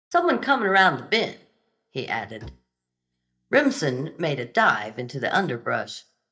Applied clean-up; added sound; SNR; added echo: neural mask model DeepFilterNet 3.